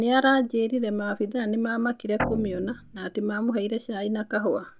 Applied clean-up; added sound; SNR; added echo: none; Guitar; 7 dB; none.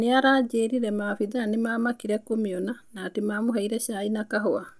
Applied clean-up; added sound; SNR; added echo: none; none; none; none.